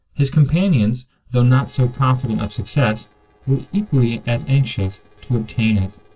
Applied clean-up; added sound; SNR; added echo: neural separator model SepFormer DNS4.